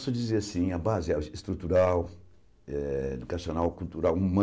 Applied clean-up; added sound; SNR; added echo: none; none; none; none.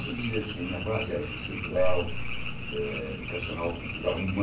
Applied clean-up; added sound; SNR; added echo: none; Frog; 7 dB; reverberation time 0.3 s.